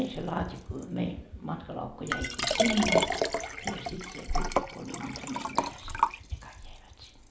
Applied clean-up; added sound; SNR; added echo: none; Liquid; -3 dB; none.